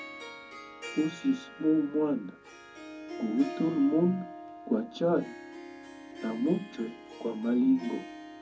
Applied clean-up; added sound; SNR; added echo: none; Harp; 14 dB; reverberation time 0.3 s.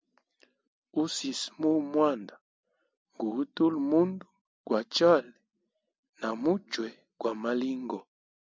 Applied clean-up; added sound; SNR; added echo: none; none; none; none.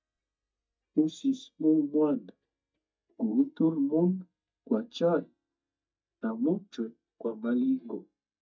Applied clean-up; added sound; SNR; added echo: neural mask model DeepFilterNet 3.